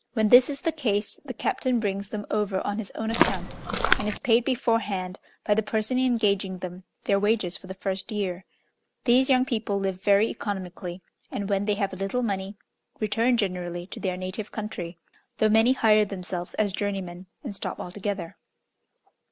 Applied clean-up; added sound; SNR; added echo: none; Walk, footsteps; -1 dB; none.